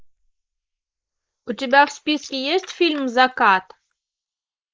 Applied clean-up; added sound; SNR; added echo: neural mask model Resemble Enhance denoiser.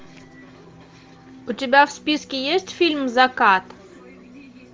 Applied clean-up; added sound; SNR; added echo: none; none; none; none.